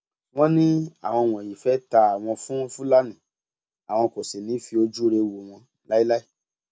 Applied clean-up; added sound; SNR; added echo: none; none; none; none.